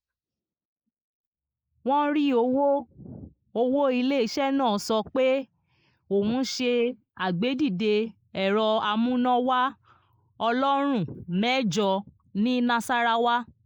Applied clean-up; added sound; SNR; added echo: neural mask model Resemble Enhance denoiser.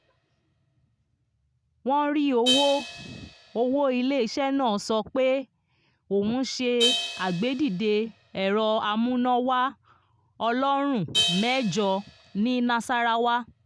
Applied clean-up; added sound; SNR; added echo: none; Crash cymbal; 9 dB; none.